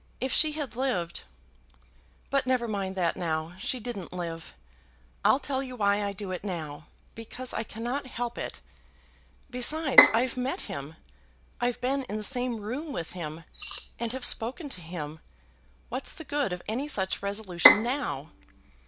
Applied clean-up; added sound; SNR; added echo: none; Bowed string instrument + Rattle / Keys jangling; -5 dB; none.